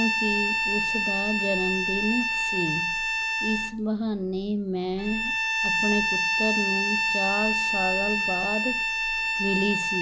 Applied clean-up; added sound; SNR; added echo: none; Bowed string instrument; -3 dB; none.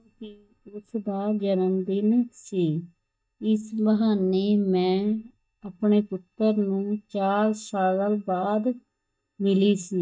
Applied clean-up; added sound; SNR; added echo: neural mask model DeepFilterNet 3.